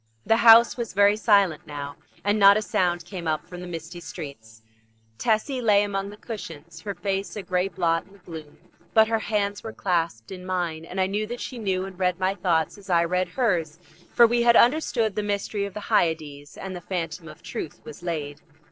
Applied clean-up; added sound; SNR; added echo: neural separator model SepFormer DNS4.